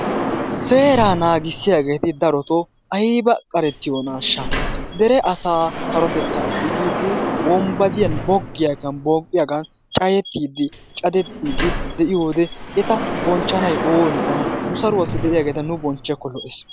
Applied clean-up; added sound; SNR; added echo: none; Sliding door; 6 dB; none.